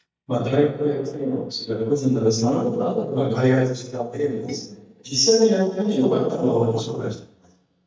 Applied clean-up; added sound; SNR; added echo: neural mask model DeepFilterNet 3.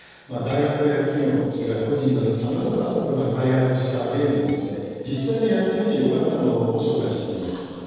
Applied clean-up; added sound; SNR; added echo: neural separator model SepFormer DNS4.